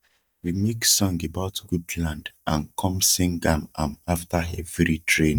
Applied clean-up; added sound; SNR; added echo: neural mask model DeepFilterNet 3.